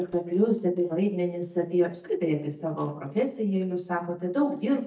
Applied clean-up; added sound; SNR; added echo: neural mask model DeepFilterNet 3.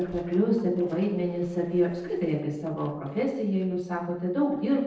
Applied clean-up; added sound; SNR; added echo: neural separator model SepFormer DNS4.